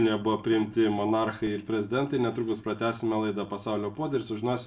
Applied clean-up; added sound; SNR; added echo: neural separator model SepFormer DNS4.